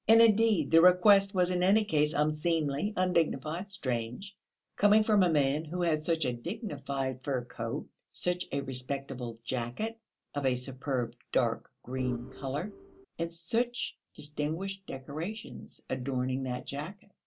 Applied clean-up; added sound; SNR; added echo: none; Organ; 13 dB; none.